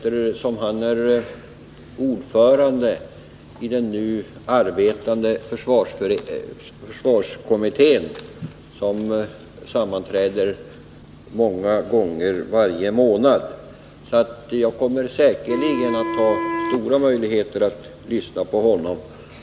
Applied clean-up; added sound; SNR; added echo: none; Wind instrument, woodwind instrument; 7 dB; none.